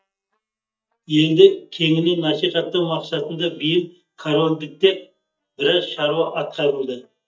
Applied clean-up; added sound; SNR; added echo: neural mask model DeepFilterNet 3.